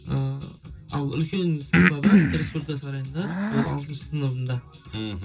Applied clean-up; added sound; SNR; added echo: none; Breathing; -5 dB; reverberation time 0.2 s.